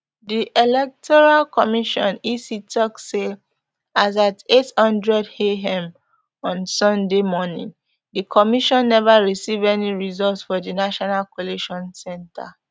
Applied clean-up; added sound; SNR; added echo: none; none; none; none.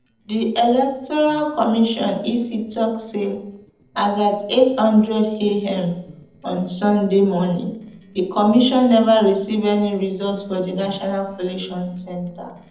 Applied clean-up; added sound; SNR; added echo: neural separator model SepFormer DNS4.